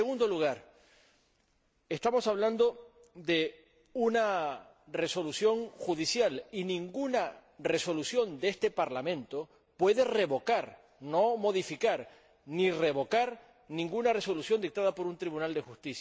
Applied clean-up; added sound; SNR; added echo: none; none; none; none.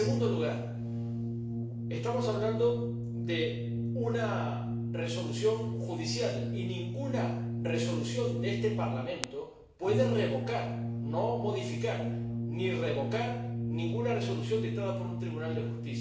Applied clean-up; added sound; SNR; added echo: none; Brass instrument; -1 dB; reverberation time 0.7 s.